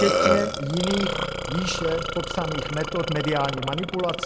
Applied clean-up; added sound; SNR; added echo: none; Burping, eructation; 0 dB; none.